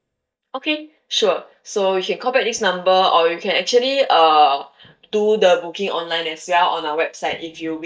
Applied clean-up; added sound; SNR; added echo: neural mask model DeepFilterNet 3.